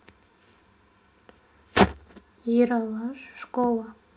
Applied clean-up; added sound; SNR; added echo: none; none; none; reverberation time 0.3 s.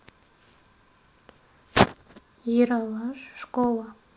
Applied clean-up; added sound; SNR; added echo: none; none; none; none.